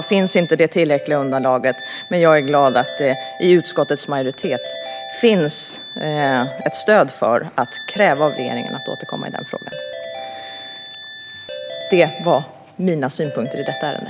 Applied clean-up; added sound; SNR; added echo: none; Ringtone / Keyboard (musical) + Wind instrument, woodwind instrument; 13 dB; none.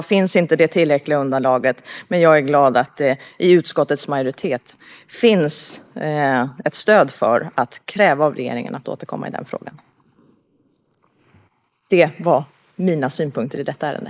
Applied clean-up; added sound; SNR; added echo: neural mask model Resemble Enhance denoiser.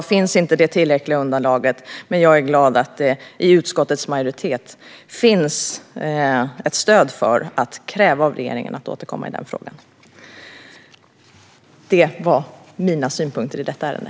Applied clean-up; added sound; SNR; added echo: none; none; none; none.